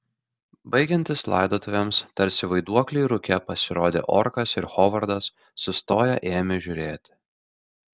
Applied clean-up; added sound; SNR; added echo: none; none; none; none.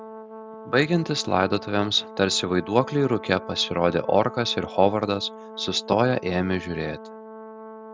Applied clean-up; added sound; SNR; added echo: none; Brass instrument; 15 dB; none.